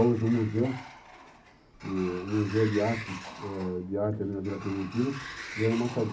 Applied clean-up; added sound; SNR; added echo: none; Sliding door; 13 dB; reverberation time 0.4 s.